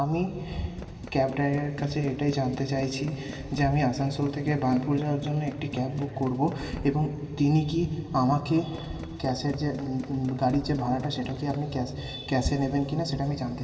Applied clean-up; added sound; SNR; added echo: none; Tools; 16 dB; reverberation time 2.7 s.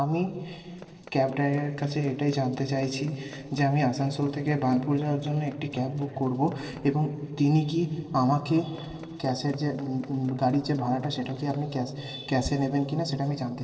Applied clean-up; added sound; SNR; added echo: neural separator model SepFormer DNS4.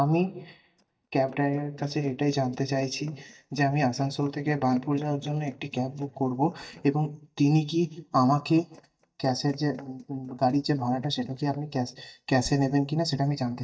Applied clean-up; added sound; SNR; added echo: neural mask model DeepFilterNet 3.